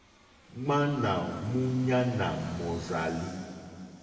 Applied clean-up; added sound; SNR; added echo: none; Fixed-wing aircraft, airplane; 19 dB; reverberation time 2.1 s.